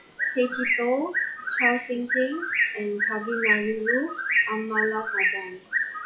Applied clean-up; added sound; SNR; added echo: classical method log-MMSE.